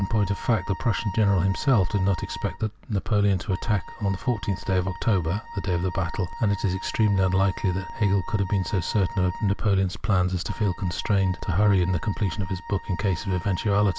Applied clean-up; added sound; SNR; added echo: none; Wind instrument, woodwind instrument; 16 dB; none.